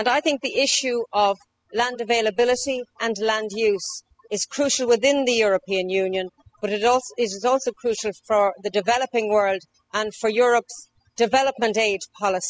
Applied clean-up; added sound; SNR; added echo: classical method spectral subtraction.